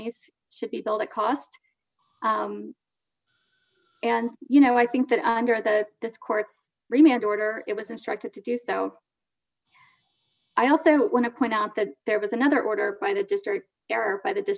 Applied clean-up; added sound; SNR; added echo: none; none; none; none.